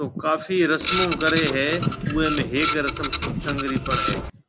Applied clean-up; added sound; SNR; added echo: none; Printer; 4 dB; none.